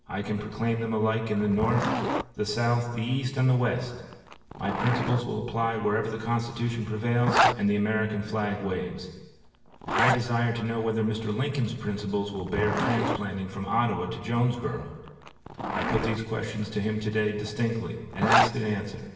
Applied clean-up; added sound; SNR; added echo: none; Zipper (clothing); 5 dB; reverberation time 1.2 s.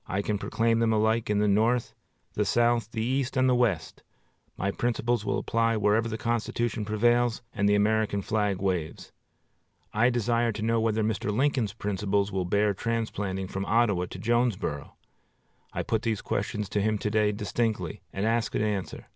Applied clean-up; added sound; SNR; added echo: none; none; none; none.